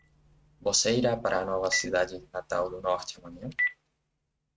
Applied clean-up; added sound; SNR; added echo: neural mask model RNNoise.